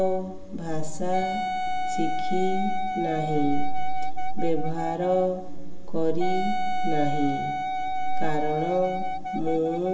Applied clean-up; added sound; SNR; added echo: none; Wind instrument, woodwind instrument; 8 dB; reverberation time 2.2 s.